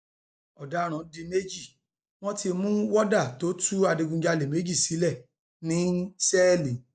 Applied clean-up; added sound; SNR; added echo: none; none; none; none.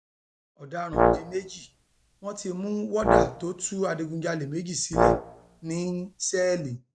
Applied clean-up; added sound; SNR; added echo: none; Brass instrument; -3 dB; none.